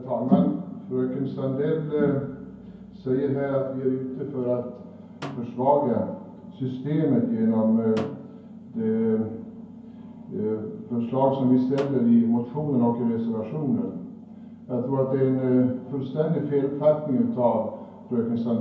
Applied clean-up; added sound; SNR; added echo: none; Snare drum; 20 dB; reverberation time 0.9 s.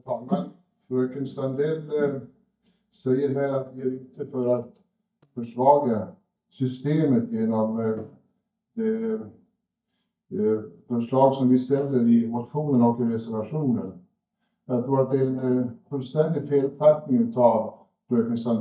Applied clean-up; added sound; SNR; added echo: neural mask model DeepFilterNet 3.